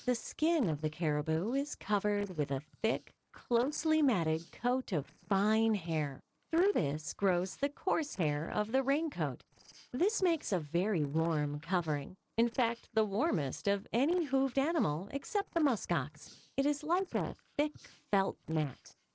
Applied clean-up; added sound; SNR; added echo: neural separator model SepFormer DNS4.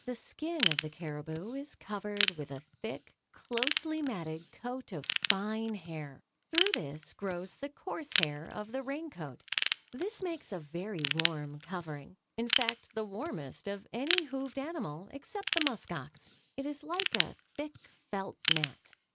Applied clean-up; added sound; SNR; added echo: none; Ratchet, pawl / Tools; -4 dB; none.